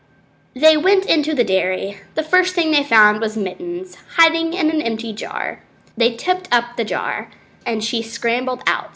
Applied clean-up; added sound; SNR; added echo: none; none; none; none.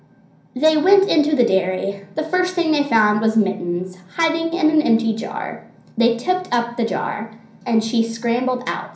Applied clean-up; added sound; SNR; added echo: none; none; none; reverberation time 0.6 s.